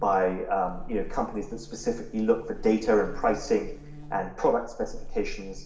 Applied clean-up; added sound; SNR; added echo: none; Buzz; 10 dB; reverberation time 0.8 s.